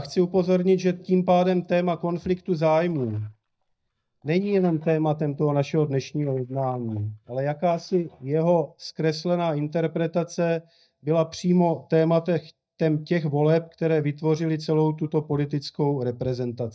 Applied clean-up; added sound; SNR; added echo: neural mask model DeepFilterNet 3.